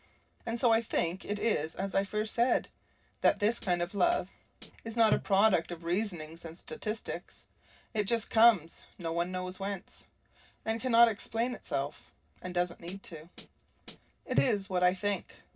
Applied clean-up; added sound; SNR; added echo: neural separator model SepFormer DNS4.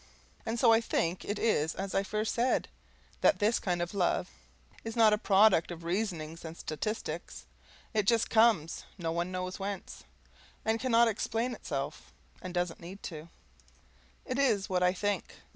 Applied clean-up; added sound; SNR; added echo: none; none; none; none.